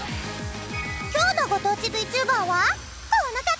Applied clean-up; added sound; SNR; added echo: none; none; none; none.